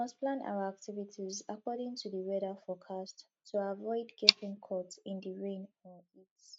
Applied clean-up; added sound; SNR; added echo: neural mask model RNNoise.